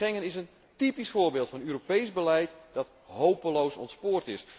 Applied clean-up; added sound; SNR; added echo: none; none; none; none.